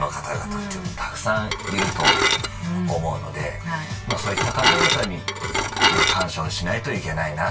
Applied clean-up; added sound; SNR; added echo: none; Dishes, pots, and pans / Glass; -4 dB; reverberation time 0.2 s.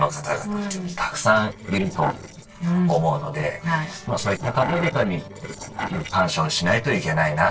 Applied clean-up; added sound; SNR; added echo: neural separator model SepFormer DNS4.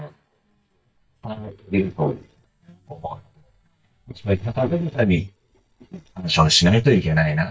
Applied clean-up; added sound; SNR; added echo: neural mask model DeepFilterNet 3.